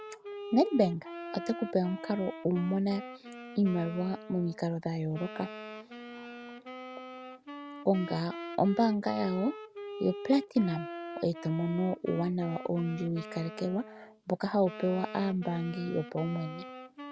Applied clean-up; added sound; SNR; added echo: none; Wind instrument, woodwind instrument; 12 dB; none.